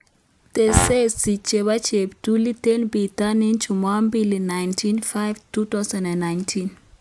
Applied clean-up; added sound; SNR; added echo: none; Brass instrument; 8 dB; none.